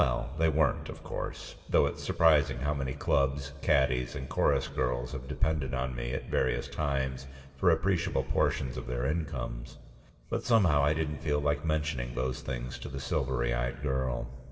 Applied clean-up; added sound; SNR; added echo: none; none; none; reverberation time 1.7 s.